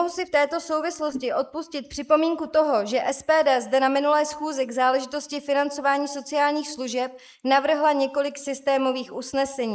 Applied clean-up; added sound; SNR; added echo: neural mask model Resemble Enhance denoiser.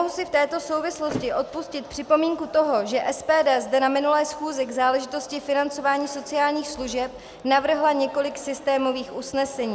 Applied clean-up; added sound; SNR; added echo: none; Thump, thud; 15 dB; none.